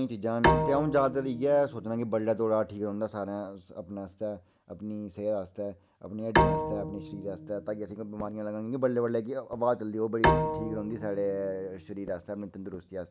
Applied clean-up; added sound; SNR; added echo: none; Bowed string instrument; 0 dB; none.